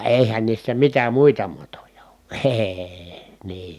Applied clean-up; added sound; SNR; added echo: none; none; none; none.